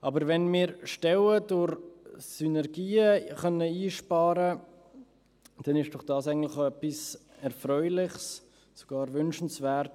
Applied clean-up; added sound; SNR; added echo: none; none; none; none.